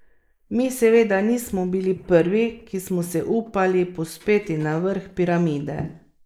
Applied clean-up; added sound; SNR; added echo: neural mask model Resemble Enhance denoiser.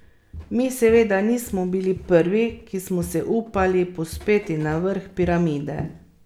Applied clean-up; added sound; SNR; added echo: none; Walk, footsteps; 17 dB; none.